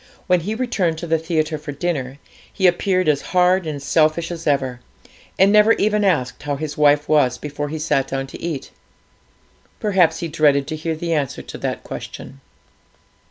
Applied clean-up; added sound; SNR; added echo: none; none; none; none.